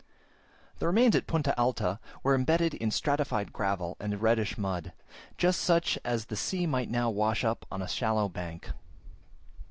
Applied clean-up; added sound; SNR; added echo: none; none; none; none.